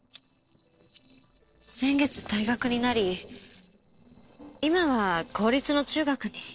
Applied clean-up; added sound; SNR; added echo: neural separator model SepFormer DNS4.